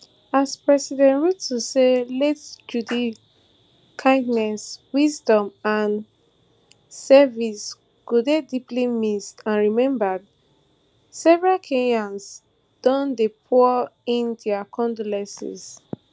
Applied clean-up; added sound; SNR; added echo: none; none; none; none.